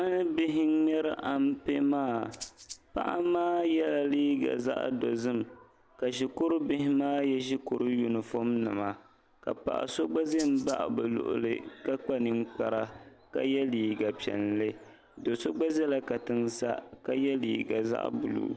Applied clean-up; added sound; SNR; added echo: none; Rattle (instrument); 17 dB; none.